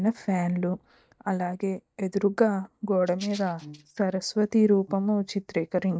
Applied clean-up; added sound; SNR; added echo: neural mask model DeepFilterNet 3.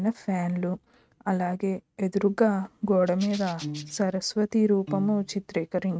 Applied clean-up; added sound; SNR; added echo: neural mask model RNNoise.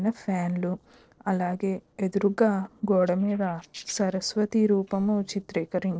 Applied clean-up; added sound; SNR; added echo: neural separator model SepFormer DNS4.